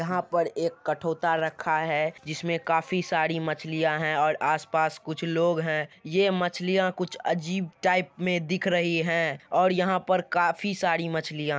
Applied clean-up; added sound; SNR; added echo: none; none; none; none.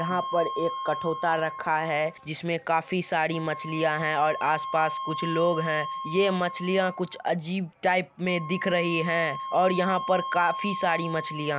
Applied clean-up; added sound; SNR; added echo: none; Wind instrument, woodwind instrument; 9 dB; none.